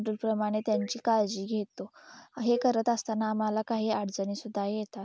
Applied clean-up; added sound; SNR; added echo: none; Cowbell; 15 dB; none.